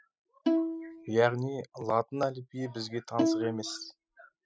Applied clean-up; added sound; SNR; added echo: classical method spectral subtraction.